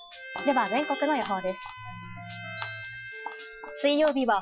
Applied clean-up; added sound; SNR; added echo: classical method Wiener filter.